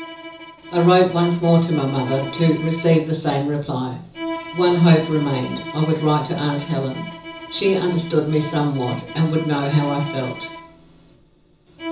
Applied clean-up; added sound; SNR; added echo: none; Bowed string instrument; 14 dB; reverberation time 0.6 s.